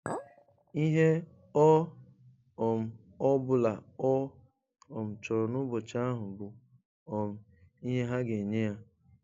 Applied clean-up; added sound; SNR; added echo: none; Chink, clink; 14 dB; none.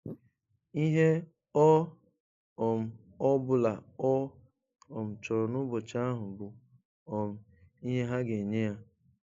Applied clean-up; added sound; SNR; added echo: neural mask model Resemble Enhance denoiser.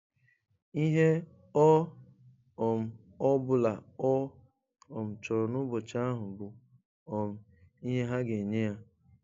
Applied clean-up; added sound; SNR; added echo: none; none; none; none.